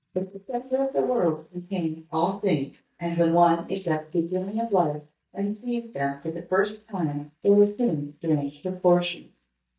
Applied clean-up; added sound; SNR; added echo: neural mask model DeepFilterNet 3.